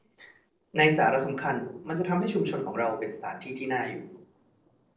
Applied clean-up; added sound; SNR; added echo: neural separator model SepFormer DNS4.